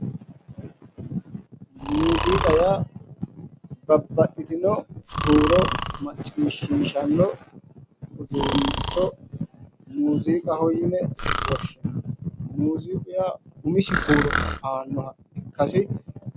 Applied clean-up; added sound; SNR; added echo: none; Breathing; 7 dB; none.